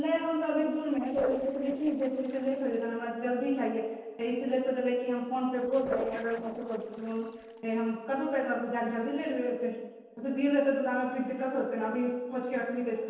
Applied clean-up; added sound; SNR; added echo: neural separator model SepFormer DNS4.